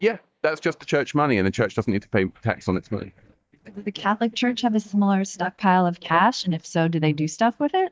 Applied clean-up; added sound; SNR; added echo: neural mask model DeepFilterNet 3.